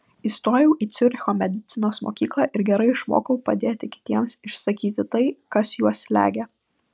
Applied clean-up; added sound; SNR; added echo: none; none; none; none.